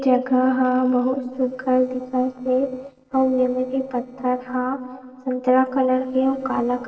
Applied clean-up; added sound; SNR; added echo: neural separator model SepFormer DNS4.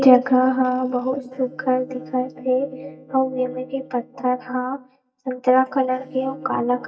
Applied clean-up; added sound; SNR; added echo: neural mask model DeepFilterNet 3.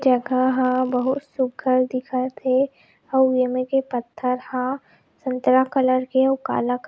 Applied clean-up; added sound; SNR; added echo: none; none; none; none.